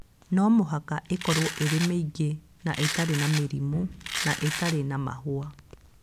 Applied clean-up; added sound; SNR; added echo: none; Domestic sounds, home sounds; 7 dB; none.